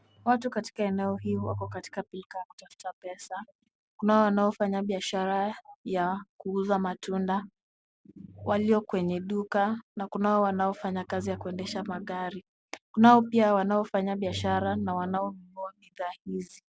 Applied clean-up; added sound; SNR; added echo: none; none; none; none.